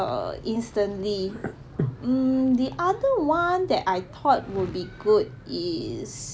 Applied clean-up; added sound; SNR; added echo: none; none; none; none.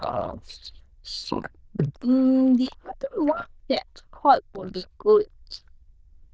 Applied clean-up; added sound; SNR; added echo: neural diffusion model UNIVERSE++.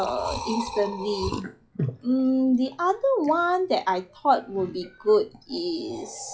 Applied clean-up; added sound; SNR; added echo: classical method log-MMSE.